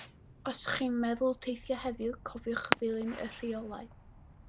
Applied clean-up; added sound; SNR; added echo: none; Fireworks; 7 dB; none.